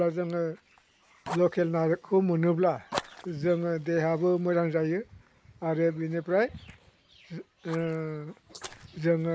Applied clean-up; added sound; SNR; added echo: neural mask model Resemble Enhance denoiser.